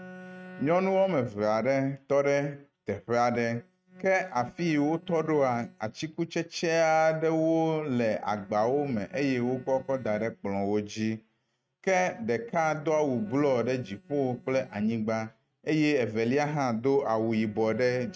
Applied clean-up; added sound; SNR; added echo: neural mask model RNNoise.